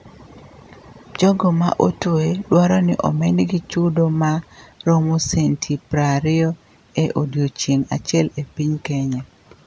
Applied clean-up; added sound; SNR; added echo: none; none; none; none.